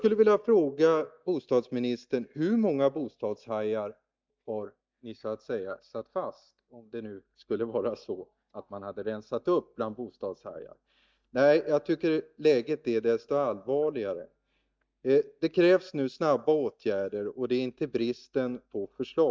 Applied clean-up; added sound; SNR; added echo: neural mask model DeepFilterNet 3.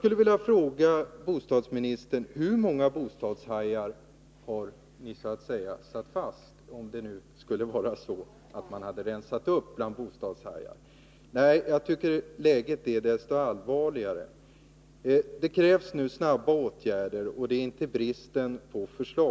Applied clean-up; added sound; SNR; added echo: none; none; none; none.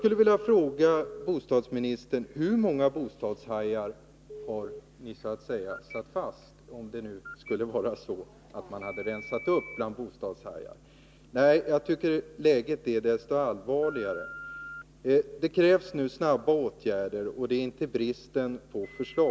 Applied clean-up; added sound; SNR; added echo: none; Telephone; 19 dB; none.